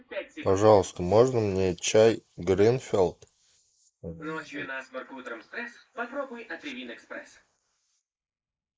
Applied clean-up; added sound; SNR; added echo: neural mask model Resemble Enhance denoiser.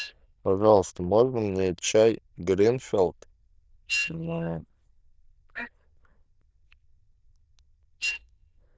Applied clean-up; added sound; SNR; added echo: neural diffusion model UNIVERSE++.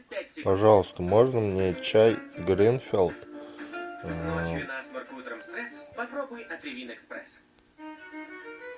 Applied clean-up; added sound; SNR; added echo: none; none; none; none.